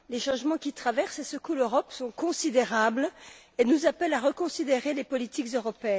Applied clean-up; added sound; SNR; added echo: none; none; none; none.